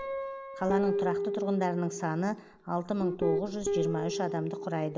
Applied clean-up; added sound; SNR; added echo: none; Guitar; 1 dB; none.